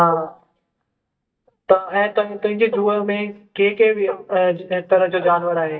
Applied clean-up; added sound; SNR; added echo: neural mask model DeepFilterNet 3.